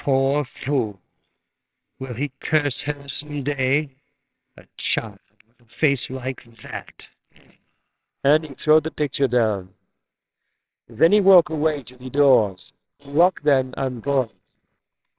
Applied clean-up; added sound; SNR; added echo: neural separator model SepFormer WHAMR!.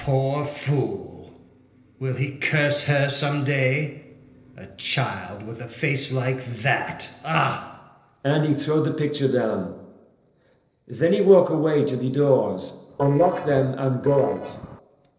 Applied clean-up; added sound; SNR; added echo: neural separator model SepFormer DNS4.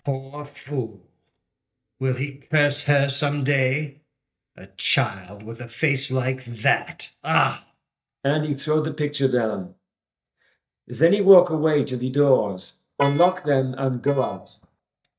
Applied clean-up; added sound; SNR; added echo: neural mask model DeepFilterNet 3.